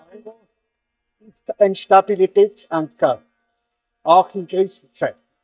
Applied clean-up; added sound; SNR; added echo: neural mask model DeepFilterNet 3.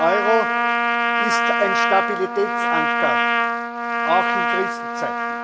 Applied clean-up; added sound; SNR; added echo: none; Trumpet; -4 dB; none.